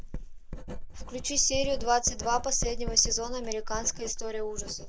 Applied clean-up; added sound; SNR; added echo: none; Writing; 4 dB; none.